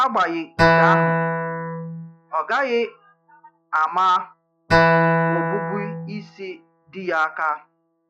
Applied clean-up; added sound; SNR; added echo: classical method log-MMSE.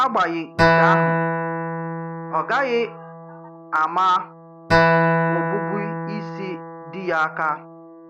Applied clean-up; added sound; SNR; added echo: none; Acoustic guitar; -2 dB; none.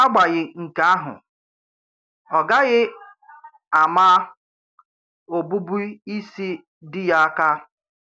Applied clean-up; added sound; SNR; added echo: none; none; none; none.